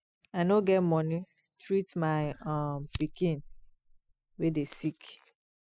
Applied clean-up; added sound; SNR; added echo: classical method spectral subtraction.